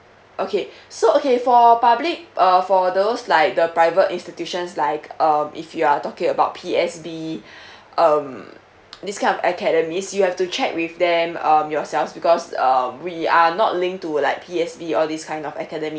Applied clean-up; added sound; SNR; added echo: none; none; none; none.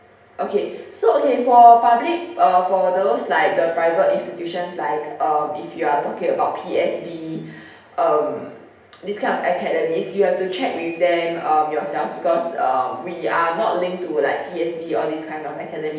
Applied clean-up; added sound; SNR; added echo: none; none; none; reverberation time 0.8 s.